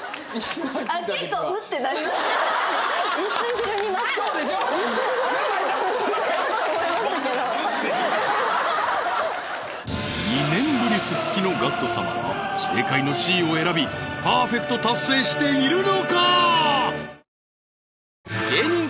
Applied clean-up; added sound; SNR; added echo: none; none; none; none.